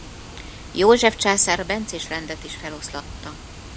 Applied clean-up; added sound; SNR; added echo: none; Water; 15 dB; none.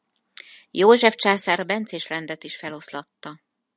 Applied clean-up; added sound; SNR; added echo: none; none; none; none.